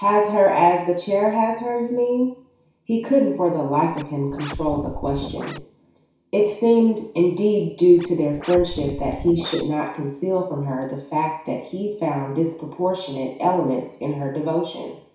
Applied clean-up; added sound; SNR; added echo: none; Scratching (performance technique); 12 dB; reverberation time 0.6 s.